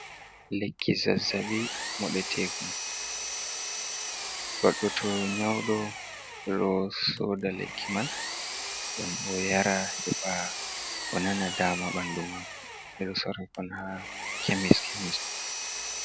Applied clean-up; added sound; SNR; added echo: none; Power tool; 5 dB; none.